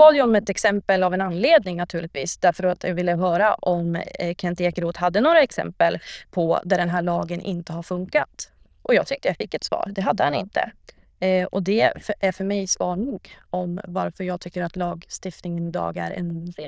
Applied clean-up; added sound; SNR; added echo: neural diffusion model UNIVERSE++.